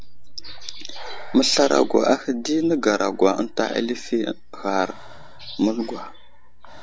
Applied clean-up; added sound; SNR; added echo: none; Breathing; 10 dB; none.